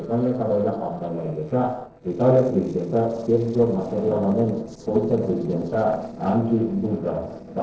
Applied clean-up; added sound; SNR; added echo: neural separator model SepFormer DNS4.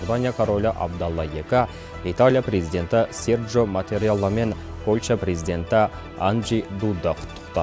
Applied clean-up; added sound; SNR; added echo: none; none; none; none.